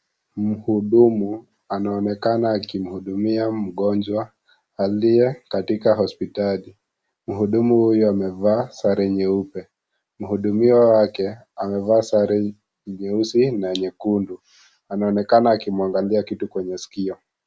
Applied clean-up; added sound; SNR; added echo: none; none; none; none.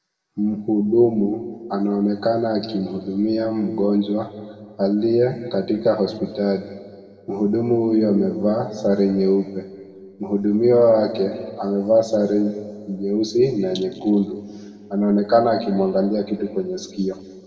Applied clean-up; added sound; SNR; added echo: none; none; none; reverberation time 1.9 s.